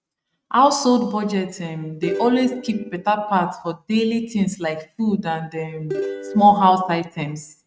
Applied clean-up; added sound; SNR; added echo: neural mask model RNNoise.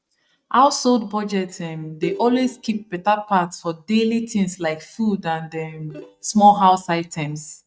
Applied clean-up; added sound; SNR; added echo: neural mask model DeepFilterNet 3.